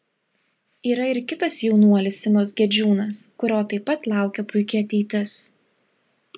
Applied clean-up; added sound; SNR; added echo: none; none; none; none.